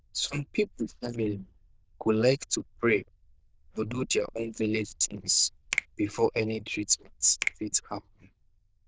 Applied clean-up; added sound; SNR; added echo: neural diffusion model UNIVERSE++.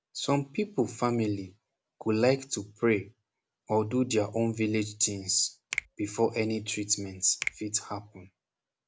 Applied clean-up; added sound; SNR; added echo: none; Finger snapping; 12 dB; none.